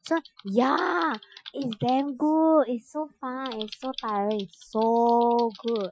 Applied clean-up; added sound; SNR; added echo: classical method Wiener filter.